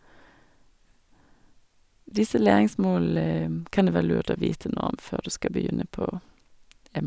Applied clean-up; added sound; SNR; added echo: none; none; none; none.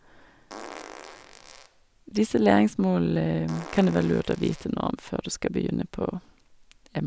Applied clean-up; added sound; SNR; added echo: none; Fart; 18 dB; none.